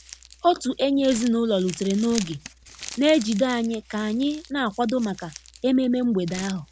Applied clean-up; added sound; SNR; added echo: none; Crumpling, crinkling; 16 dB; none.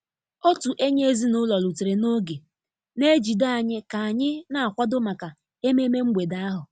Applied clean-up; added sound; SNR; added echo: none; none; none; none.